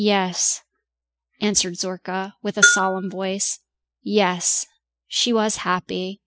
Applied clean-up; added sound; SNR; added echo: classical method spectral subtraction.